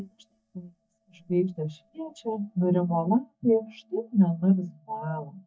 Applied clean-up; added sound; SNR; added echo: neural mask model DeepFilterNet 3.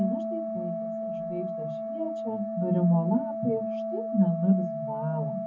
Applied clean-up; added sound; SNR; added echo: none; Organ; 3 dB; reverberation time 0.3 s.